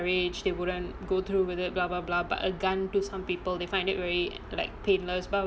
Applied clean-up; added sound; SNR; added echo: none; none; none; none.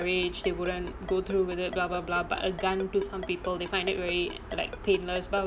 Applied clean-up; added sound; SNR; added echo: none; Ringtone; 16 dB; none.